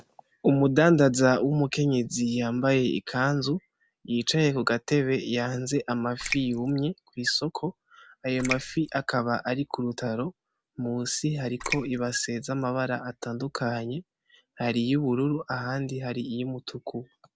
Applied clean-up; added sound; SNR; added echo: none; Raindrop; 8 dB; none.